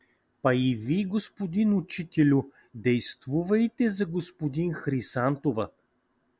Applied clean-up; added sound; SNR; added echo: none; none; none; none.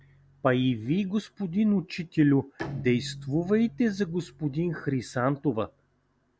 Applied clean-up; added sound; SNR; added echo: none; Bowed string instrument; 18 dB; none.